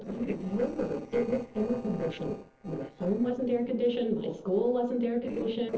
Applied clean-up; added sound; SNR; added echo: neural separator model SepFormer DNS4.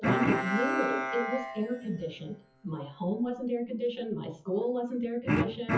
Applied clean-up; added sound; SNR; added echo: classical method WPE with log-MMSE.